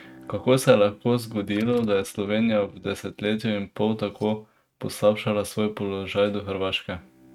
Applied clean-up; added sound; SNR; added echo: neural mask model RNNoise.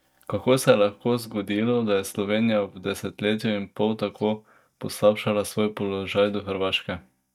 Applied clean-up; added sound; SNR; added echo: neural mask model DeepFilterNet 3.